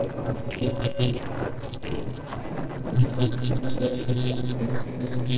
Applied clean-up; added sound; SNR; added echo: neural separator model SepFormer DNS4.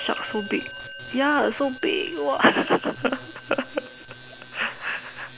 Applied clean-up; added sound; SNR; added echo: none; Musical instrument; 16 dB; none.